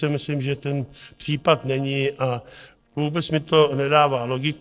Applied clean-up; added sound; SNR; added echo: neural separator model SepFormer DNS4.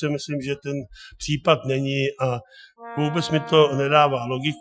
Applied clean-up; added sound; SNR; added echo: classical method Wiener filter.